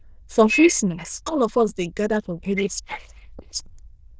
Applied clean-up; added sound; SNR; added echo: neural diffusion model UNIVERSE++.